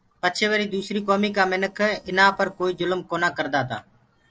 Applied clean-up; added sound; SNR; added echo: neural separator model SepFormer DNS4.